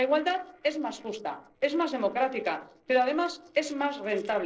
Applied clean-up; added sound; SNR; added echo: neural separator model SepFormer DNS4.